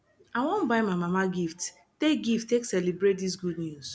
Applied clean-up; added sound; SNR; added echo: none; none; none; none.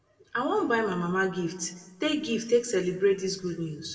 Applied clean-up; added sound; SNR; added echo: none; none; none; reverberation time 1.0 s.